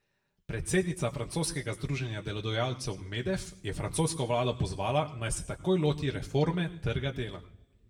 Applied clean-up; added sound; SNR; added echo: none; none; none; reverberation time 0.6 s.